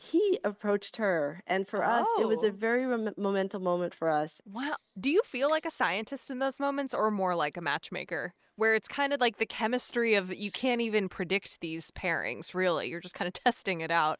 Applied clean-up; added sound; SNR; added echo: neural mask model RNNoise.